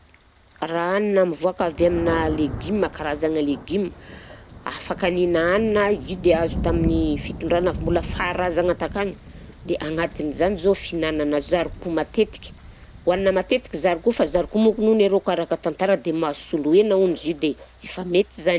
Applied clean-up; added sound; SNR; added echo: none; Thunder; 13 dB; none.